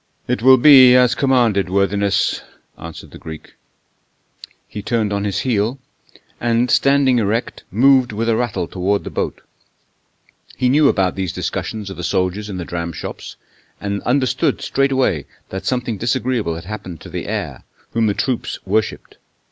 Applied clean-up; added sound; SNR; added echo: none; none; none; none.